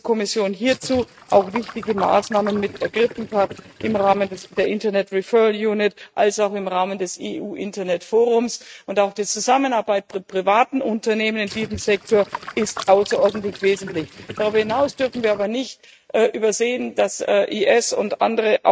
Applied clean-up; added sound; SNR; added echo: neural mask model RNNoise.